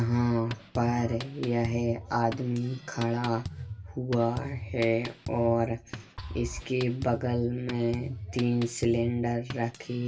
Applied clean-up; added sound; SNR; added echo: none; Drum kit; 11 dB; reverberation time 0.2 s.